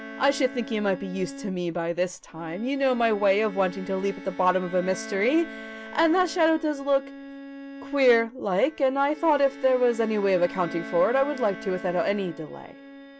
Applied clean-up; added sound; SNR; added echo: none; Bowed string instrument + Bowed string instrument; 15 dB; none.